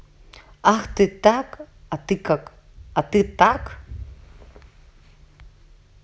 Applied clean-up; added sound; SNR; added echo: none; none; none; none.